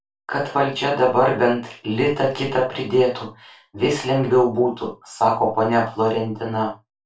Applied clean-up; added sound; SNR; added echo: none; none; none; reverberation time 0.2 s.